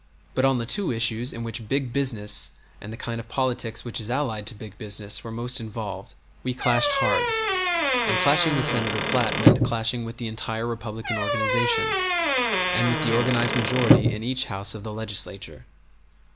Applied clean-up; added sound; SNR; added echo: none; Squeak / Wood; -4 dB; none.